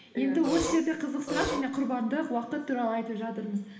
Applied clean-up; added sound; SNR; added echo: none; Burping, eructation; 4 dB; reverberation time 1.1 s.